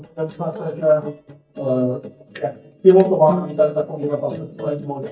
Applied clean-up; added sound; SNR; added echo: neural mask model DeepFilterNet 3.